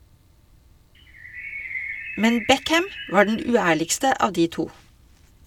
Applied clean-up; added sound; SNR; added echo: none; Bird; 12 dB; none.